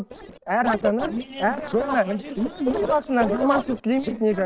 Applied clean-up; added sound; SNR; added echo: neural separator model SepFormer DNS4.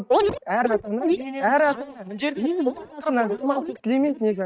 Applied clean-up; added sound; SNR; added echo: neural mask model DeepFilterNet 3.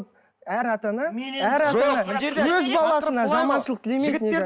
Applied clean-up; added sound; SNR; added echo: none; none; none; none.